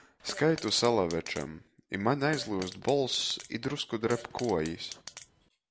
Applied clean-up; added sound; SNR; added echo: none; Fart; 16 dB; none.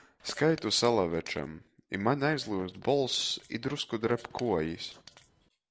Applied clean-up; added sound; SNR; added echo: neural separator model SepFormer DNS4.